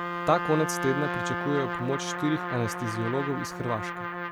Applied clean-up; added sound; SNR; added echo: none; Trumpet; 3 dB; none.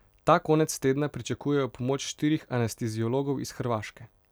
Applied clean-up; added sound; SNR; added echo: none; none; none; none.